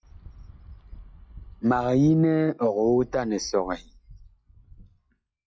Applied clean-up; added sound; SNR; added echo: classical method log-MMSE.